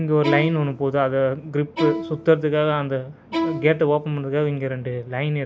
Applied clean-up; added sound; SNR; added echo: none; Bowed string instrument; 8 dB; none.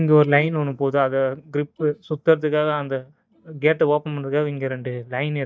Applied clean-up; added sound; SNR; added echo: neural mask model DeepFilterNet 3.